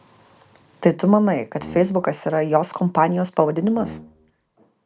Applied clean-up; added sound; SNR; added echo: none; Brass instrument; 18 dB; none.